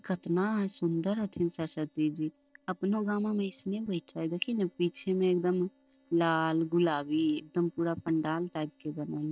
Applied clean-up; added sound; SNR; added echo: neural separator model SepFormer DNS4.